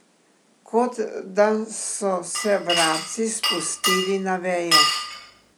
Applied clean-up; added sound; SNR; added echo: none; Glass; 0 dB; none.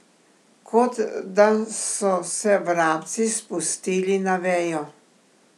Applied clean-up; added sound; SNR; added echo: none; none; none; none.